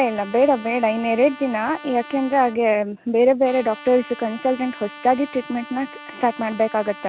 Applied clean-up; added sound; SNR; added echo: none; Trumpet; 19 dB; none.